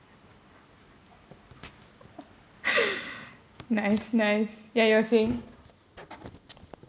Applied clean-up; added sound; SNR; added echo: none; none; none; none.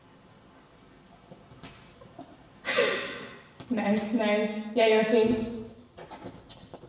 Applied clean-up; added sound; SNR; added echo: none; none; none; reverberation time 1.1 s.